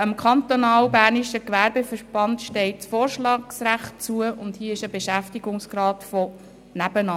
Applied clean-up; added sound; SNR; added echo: none; none; none; none.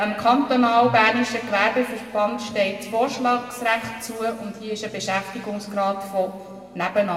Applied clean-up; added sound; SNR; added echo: none; none; none; reverberation time 1.9 s.